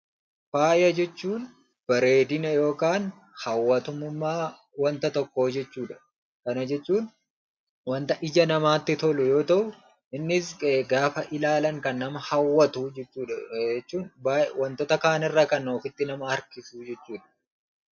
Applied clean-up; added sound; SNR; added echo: none; none; none; none.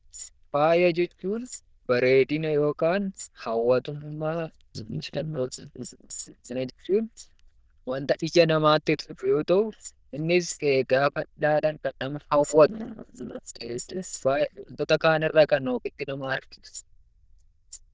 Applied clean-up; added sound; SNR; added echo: neural diffusion model UNIVERSE++.